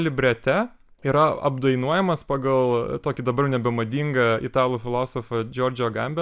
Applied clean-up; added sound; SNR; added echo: none; none; none; none.